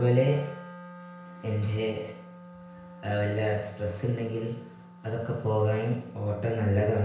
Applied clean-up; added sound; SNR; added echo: none; Wind instrument, woodwind instrument; 17 dB; reverberation time 0.5 s.